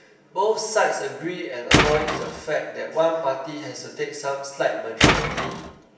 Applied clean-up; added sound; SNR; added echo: none; Tools; -5 dB; reverberation time 0.9 s.